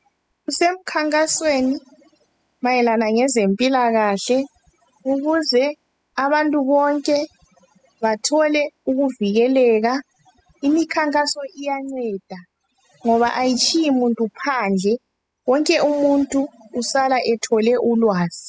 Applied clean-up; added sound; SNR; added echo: classical method spectral subtraction.